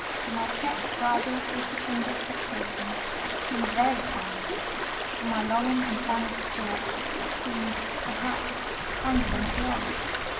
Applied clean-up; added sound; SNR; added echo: none; Stream; -1 dB; reverberation time 2.3 s.